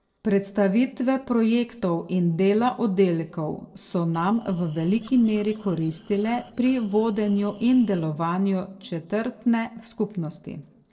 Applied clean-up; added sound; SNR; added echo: neural separator model SepFormer DNS4.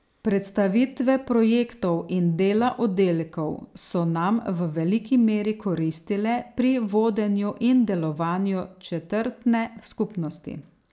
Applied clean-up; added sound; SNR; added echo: none; none; none; none.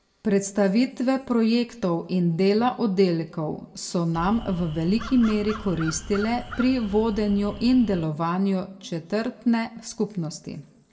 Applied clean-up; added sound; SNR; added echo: none; Crow; 13 dB; reverberation time 1.6 s.